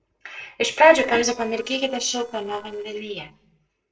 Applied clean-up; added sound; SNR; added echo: neural separator model SepFormer DNS4.